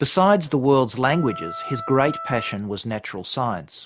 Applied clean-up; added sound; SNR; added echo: none; Wind instrument, woodwind instrument; 13 dB; none.